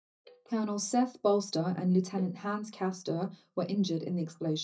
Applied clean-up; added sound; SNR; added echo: neural mask model DeepFilterNet 3.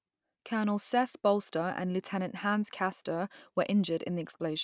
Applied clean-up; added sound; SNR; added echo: none; none; none; none.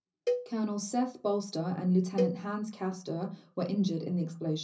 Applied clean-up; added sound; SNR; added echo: none; Cowbell; 7 dB; reverberation time 0.4 s.